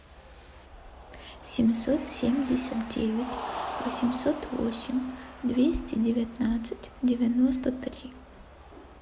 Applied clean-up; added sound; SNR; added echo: none; Cheering; 13 dB; none.